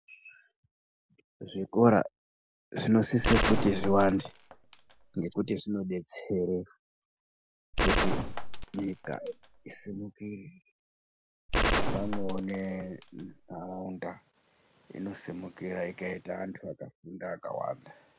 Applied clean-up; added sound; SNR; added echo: none; Gunshot, gunfire; -2 dB; none.